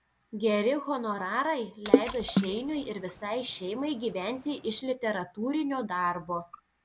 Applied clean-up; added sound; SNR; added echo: none; Water / Splash, splatter; 0 dB; none.